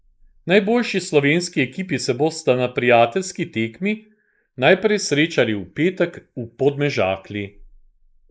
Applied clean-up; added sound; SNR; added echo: neural mask model Resemble Enhance denoiser.